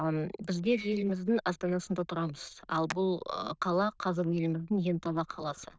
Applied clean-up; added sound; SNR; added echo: neural diffusion model UNIVERSE++.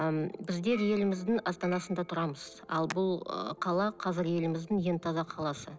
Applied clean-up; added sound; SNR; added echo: none; Hands + Chink, clink; 20 dB; none.